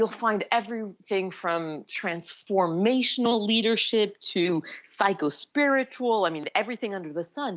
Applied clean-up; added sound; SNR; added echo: none; none; none; none.